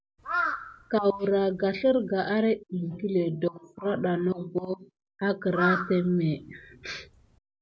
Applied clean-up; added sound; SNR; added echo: none; Crow; 7 dB; none.